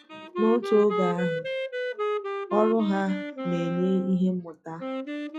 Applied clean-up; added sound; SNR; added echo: classical method log-MMSE.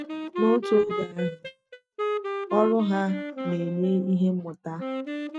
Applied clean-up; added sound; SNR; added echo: neural mask model RNNoise.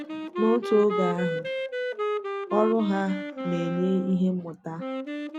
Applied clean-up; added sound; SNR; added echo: none; Wind instrument, woodwind instrument; 4 dB; none.